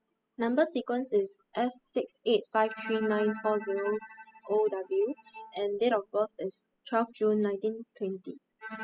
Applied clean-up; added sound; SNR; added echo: classical method spectral subtraction.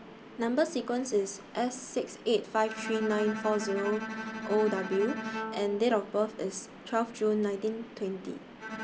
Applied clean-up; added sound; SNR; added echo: none; Bowed string instrument; 10 dB; none.